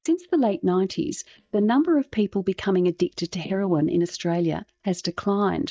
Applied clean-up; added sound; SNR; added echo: neural mask model DeepFilterNet 3.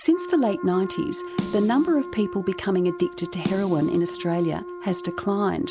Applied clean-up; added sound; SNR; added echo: none; Snare drum + Wind instrument, woodwind instrument; 10 dB; none.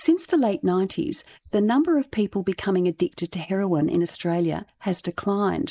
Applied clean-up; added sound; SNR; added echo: neural mask model Resemble Enhance denoiser.